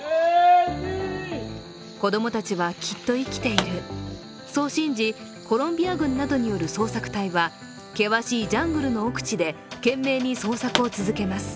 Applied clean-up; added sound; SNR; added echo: none; Explosion; 7 dB; none.